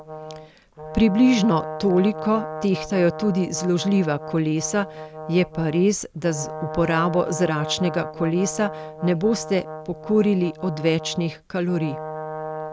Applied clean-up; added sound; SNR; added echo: none; Brass instrument; 11 dB; none.